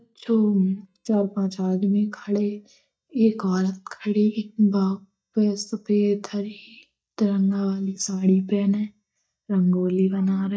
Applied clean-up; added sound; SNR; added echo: neural mask model DeepFilterNet 3.